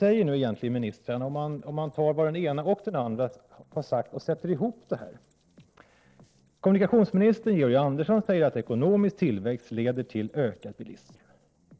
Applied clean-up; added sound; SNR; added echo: neural separator model SepFormer DNS4.